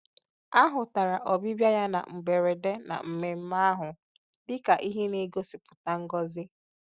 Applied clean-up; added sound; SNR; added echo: none; none; none; none.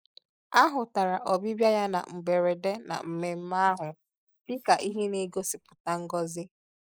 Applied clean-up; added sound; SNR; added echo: neural mask model Resemble Enhance denoiser.